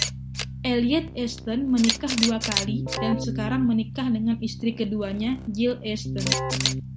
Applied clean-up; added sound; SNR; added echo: none; Keyboard (musical) + Camera; 4 dB; none.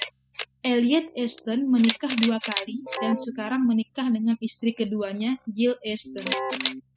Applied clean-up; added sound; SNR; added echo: classical method spectral subtraction.